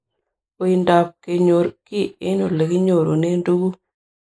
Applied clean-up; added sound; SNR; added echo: neural mask model Resemble Enhance denoiser.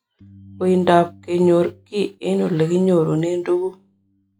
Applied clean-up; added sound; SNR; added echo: classical method log-MMSE.